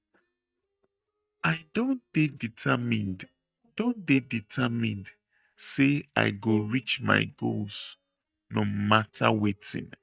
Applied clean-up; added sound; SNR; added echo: neural mask model DeepFilterNet 3.